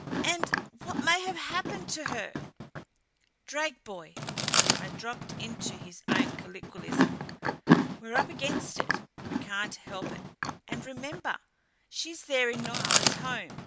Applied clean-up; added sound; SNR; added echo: none; Chewing, mastication; -4 dB; none.